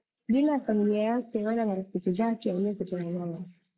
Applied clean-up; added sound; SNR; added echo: neural mask model Resemble Enhance denoiser.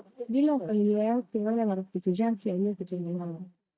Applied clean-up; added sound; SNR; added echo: neural mask model DeepFilterNet 3.